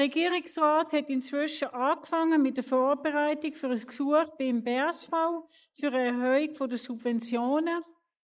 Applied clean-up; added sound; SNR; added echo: neural mask model Resemble Enhance denoiser.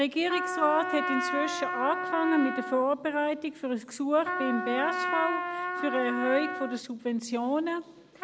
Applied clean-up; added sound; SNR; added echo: none; Trumpet; 5 dB; none.